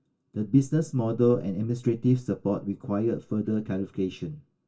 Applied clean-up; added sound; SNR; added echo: none; none; none; reverberation time 0.1 s.